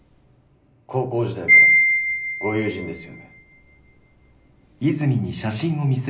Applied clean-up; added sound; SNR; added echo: none; Wind chime; -3 dB; reverberation time 0.5 s.